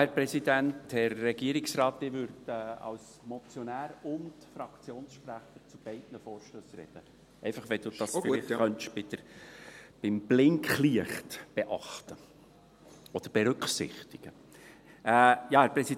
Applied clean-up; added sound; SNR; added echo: none; none; none; none.